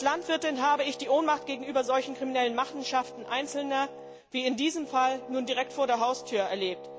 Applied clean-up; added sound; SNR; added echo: none; Wind instrument, woodwind instrument; 15 dB; none.